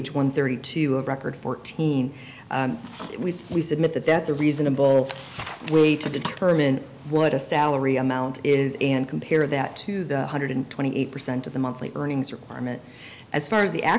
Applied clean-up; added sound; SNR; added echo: none; none; none; none.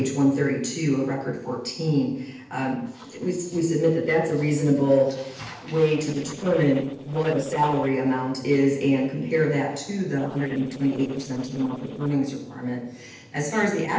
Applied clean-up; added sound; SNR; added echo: neural separator model SepFormer DNS4.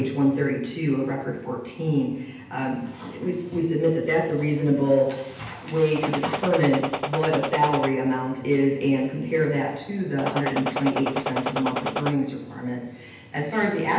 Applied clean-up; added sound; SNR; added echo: none; Gunshot, gunfire; 4 dB; reverberation time 0.9 s.